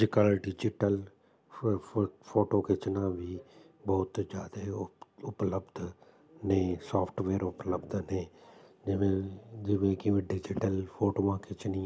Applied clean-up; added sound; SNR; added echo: none; none; none; none.